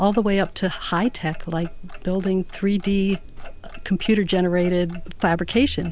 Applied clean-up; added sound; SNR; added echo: none; Clock; 11 dB; none.